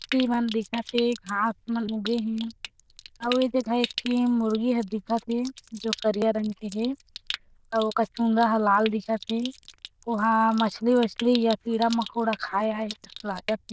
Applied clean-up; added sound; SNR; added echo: neural diffusion model UNIVERSE++.